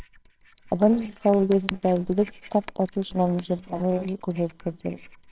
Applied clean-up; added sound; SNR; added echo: neural separator model SepFormer WHAMR!.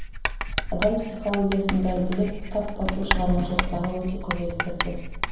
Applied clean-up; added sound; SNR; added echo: none; Writing; 2 dB; reverberation time 0.9 s.